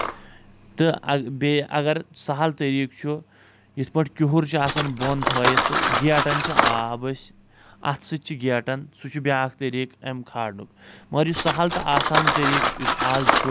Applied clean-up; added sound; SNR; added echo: none; Cutlery, silverware; 2 dB; none.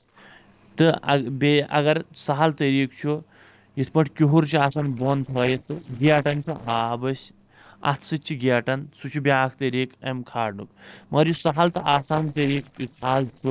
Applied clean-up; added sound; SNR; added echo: neural separator model SepFormer DNS4.